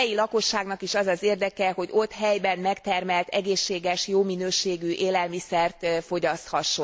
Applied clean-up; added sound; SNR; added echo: none; none; none; none.